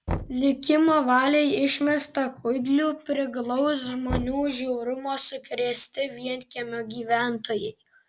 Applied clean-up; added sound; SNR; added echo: none; Knock; 15 dB; none.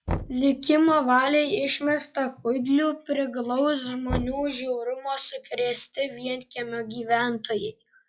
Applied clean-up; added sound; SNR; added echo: classical method log-MMSE.